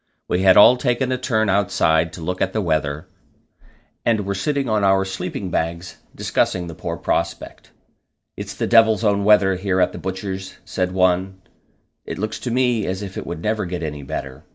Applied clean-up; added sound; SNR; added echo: none; none; none; none.